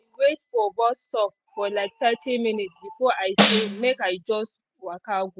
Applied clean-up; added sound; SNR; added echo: neural mask model RNNoise.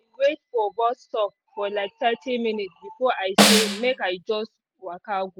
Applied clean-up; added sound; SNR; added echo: none; Snare drum; -5 dB; none.